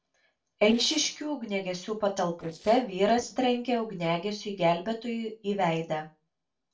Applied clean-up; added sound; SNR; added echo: neural separator model SepFormer DNS4.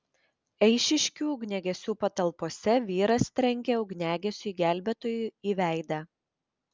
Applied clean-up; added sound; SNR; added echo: none; none; none; none.